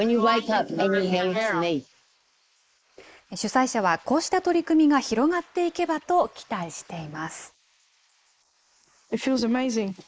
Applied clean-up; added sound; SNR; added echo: neural mask model Resemble Enhance denoiser.